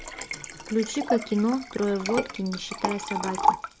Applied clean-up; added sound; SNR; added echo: none; Liquid; 2 dB; none.